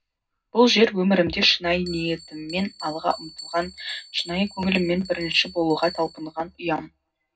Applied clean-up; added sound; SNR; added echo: none; Bell; 19 dB; reverberation time 0.4 s.